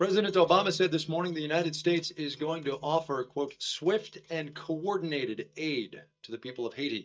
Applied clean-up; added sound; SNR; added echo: neural mask model DeepFilterNet 3.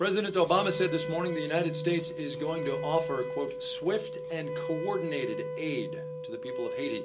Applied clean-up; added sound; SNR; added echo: none; Wind instrument, woodwind instrument; 5 dB; reverberation time 0.2 s.